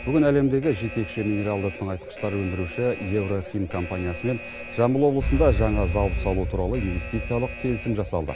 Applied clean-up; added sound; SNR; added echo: none; Alarm; 7 dB; none.